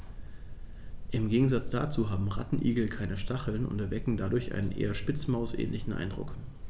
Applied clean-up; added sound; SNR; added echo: none; none; none; none.